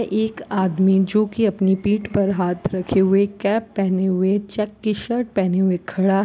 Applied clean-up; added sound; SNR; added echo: none; none; none; none.